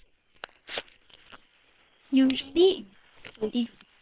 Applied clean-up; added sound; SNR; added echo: neural separator model SepFormer WHAM!.